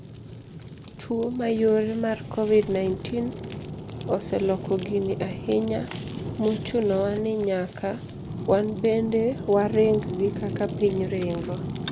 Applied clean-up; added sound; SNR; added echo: none; Fire; 8 dB; none.